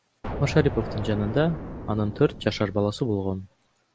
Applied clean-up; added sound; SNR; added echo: none; Explosion; 9 dB; none.